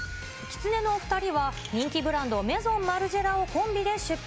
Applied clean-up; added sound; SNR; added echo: none; none; none; none.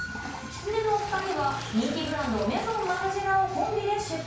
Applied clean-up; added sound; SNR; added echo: none; Toilet flush; 15 dB; reverberation time 0.5 s.